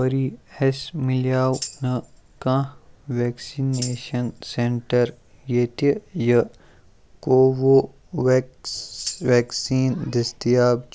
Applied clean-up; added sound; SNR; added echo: none; Tambourine; 17 dB; none.